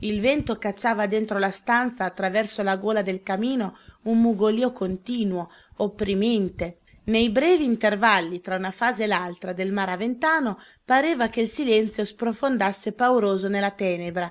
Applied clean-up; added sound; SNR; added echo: none; none; none; none.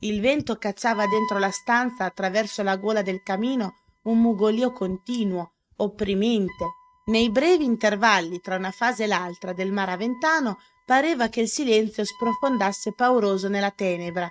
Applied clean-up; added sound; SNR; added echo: neural mask model RNNoise.